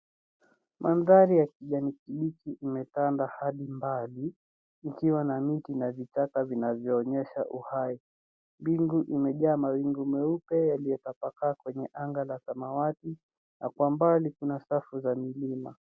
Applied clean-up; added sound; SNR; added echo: none; none; none; none.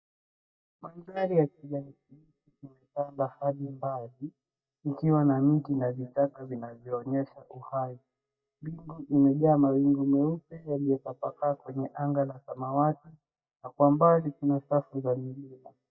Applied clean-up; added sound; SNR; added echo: neural mask model DeepFilterNet 3.